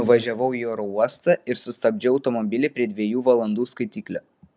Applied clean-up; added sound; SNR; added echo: none; none; none; none.